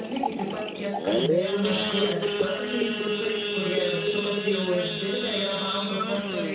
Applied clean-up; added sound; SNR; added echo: none; Idling / Sawing / Accelerating, revving, vroom; -2 dB; reverberation time 0.6 s.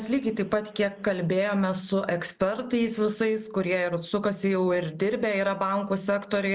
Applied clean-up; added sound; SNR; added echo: none; none; none; none.